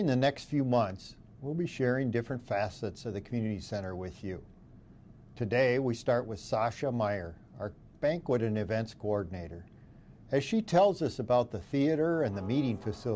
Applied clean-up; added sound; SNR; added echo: none; none; none; none.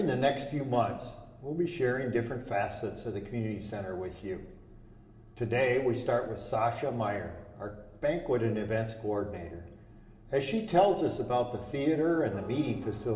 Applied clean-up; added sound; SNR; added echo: none; none; none; reverberation time 1.0 s.